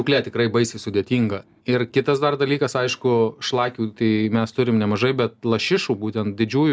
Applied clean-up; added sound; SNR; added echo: none; none; none; none.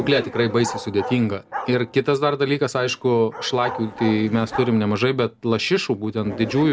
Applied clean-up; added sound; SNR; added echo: none; Bark + Zipper (clothing); 13 dB; none.